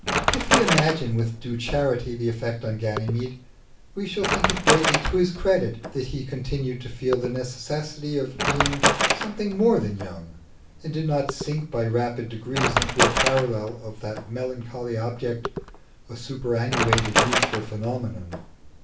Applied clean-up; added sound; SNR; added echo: none; Wood; 1 dB; reverberation time 0.3 s.